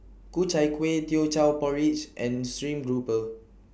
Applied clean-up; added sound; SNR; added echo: none; none; none; none.